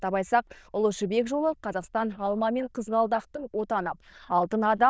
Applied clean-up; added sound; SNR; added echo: neural diffusion model UNIVERSE++.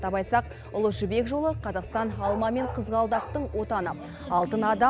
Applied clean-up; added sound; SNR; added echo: none; Bark; 14 dB; none.